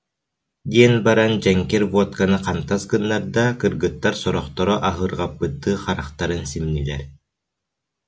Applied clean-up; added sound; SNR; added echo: none; none; none; none.